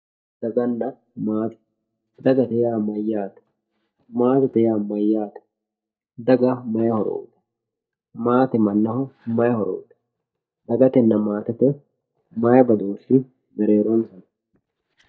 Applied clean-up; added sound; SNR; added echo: neural mask model DeepFilterNet 3.